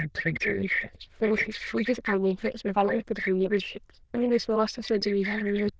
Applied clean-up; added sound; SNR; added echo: neural diffusion model UNIVERSE++.